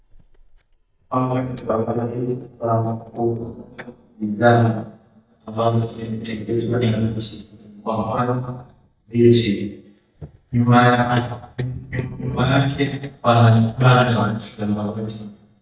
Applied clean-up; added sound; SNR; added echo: neural mask model DeepFilterNet 3.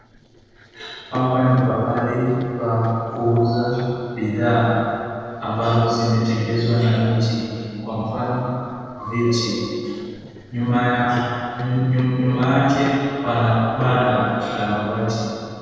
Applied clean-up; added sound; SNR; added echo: neural separator model SepFormer DNS4.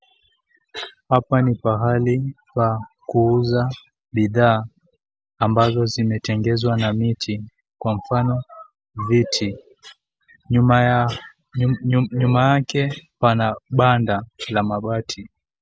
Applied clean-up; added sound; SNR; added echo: none; none; none; none.